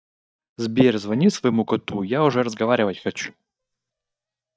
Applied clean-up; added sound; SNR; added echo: neural mask model DeepFilterNet 3.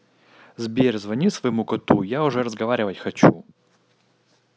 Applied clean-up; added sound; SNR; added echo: none; none; none; none.